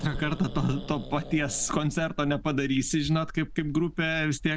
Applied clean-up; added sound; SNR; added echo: none; Growling; 12 dB; none.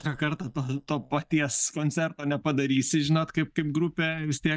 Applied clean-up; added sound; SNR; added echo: neural mask model DeepFilterNet 3.